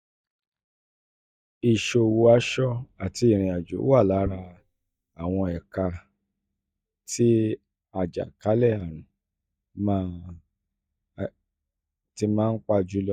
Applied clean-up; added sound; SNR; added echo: neural mask model DeepFilterNet 3.